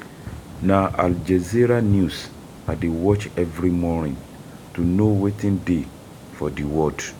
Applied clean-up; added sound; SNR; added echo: none; Water; 18 dB; none.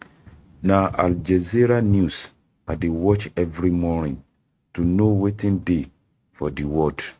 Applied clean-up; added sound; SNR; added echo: neural mask model RNNoise.